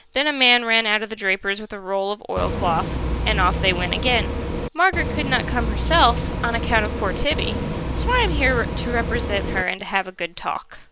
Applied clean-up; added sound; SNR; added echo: none; Bus; 2 dB; none.